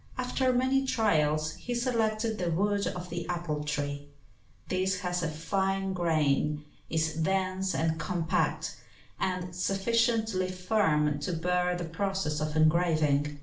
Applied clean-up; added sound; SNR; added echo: none; none; none; reverberation time 0.4 s.